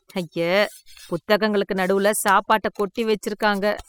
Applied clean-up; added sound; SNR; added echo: classical method spectral subtraction.